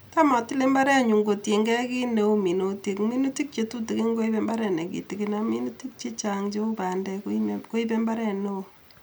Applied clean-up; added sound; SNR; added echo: none; none; none; none.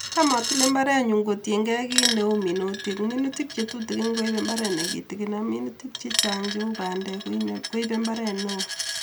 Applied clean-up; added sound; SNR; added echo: none; Coin (dropping); 6 dB; none.